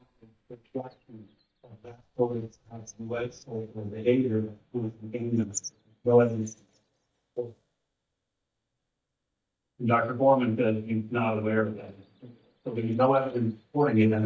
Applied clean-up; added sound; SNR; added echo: neural mask model DeepFilterNet 3.